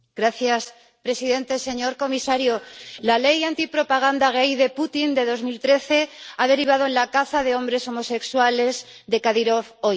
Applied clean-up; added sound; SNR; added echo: neural separator model SepFormer DNS4.